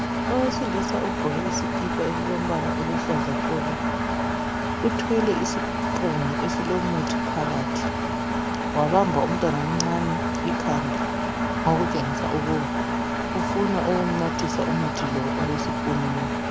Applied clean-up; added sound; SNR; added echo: none; Engine; -2 dB; none.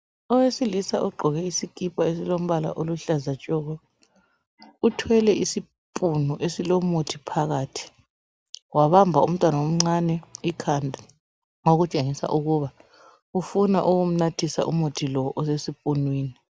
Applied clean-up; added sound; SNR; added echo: none; none; none; none.